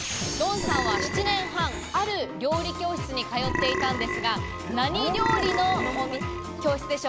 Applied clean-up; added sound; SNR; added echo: none; Burping, eructation; 4 dB; none.